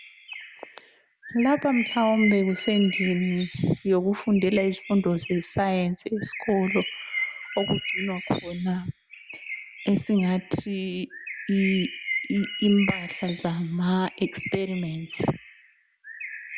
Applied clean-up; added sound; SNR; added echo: none; Bird; 10 dB; none.